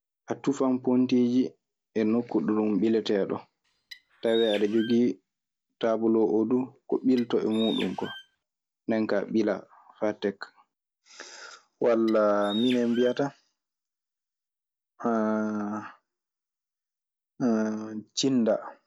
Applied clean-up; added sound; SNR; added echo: none; Bird; 14 dB; none.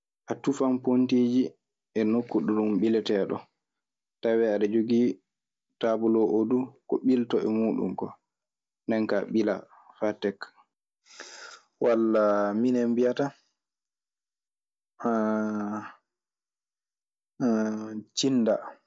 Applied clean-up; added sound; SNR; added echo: none; none; none; none.